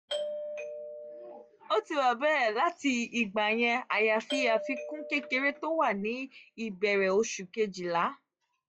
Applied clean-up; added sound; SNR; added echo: classical method log-MMSE.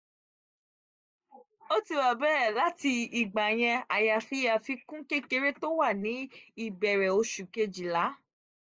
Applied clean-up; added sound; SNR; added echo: neural mask model Resemble Enhance denoiser.